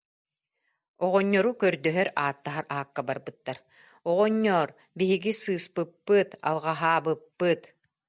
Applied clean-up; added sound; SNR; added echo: none; none; none; none.